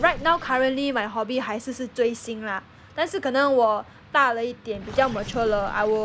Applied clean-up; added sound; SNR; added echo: none; Gurgling; 18 dB; none.